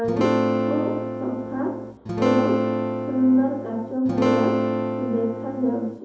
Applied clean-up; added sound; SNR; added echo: none; Acoustic guitar / Strum; -1 dB; reverberation time 2.8 s.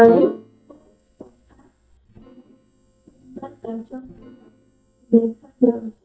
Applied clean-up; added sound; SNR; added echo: neural mask model DeepFilterNet 3.